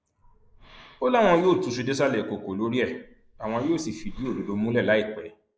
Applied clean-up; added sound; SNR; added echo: neural mask model Resemble Enhance denoiser.